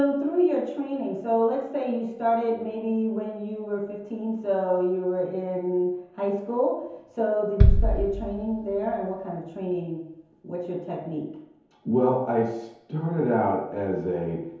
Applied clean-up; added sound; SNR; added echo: none; Bass drum; -1 dB; reverberation time 0.9 s.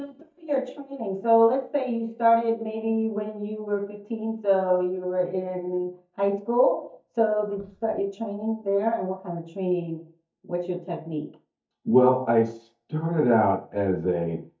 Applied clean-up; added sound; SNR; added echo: neural mask model DeepFilterNet 3.